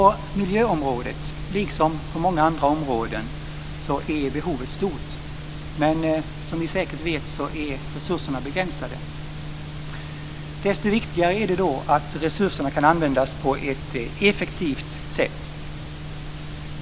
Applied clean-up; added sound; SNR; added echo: none; none; none; none.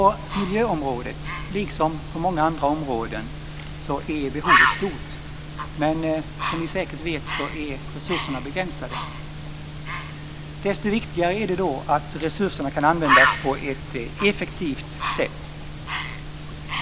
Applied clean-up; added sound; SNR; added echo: none; Bird; 3 dB; none.